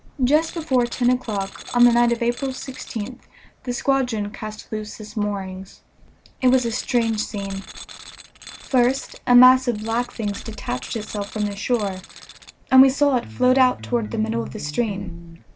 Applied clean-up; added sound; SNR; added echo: none; Electric guitar + Tools; 17 dB; none.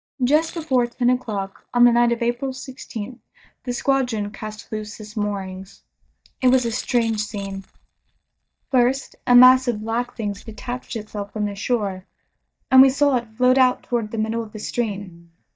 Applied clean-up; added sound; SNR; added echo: neural mask model DeepFilterNet 3.